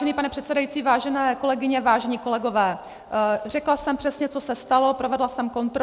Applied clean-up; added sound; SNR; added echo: none; none; none; none.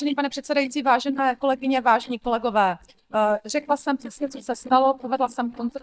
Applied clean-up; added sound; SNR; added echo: neural mask model DeepFilterNet 3.